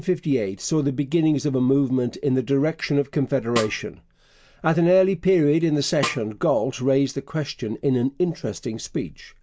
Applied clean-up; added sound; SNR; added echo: none; Snare drum; 12 dB; none.